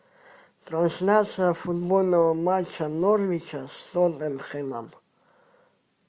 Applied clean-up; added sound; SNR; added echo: none; none; none; none.